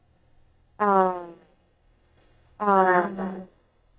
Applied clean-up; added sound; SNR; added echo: neural mask model DeepFilterNet 3.